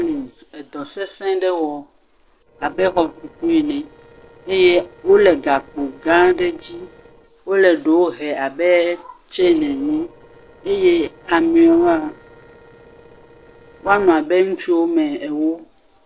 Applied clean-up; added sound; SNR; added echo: neural separator model SepFormer DNS4.